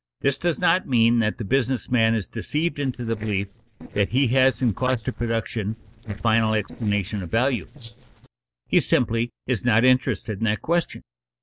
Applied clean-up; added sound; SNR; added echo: neural separator model SepFormer DNS4.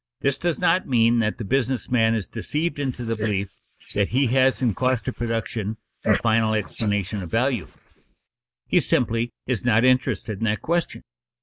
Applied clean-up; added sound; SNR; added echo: neural mask model Resemble Enhance denoiser.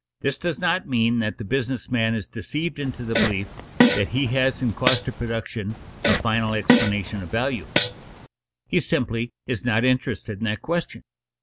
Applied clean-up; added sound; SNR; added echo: none; Fart; 0 dB; none.